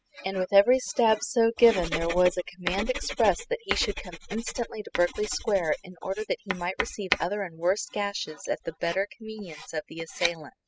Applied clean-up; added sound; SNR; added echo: classical method spectral subtraction.